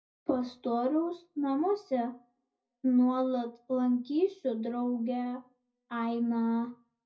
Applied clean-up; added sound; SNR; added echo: none; none; none; reverberation time 0.4 s.